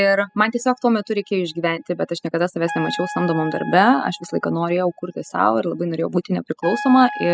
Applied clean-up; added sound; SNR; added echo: classical method spectral subtraction.